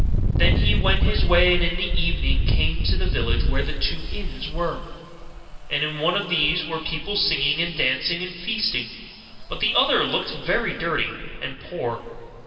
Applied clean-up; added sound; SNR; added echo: none; Engine; -2 dB; reverberation time 2.4 s.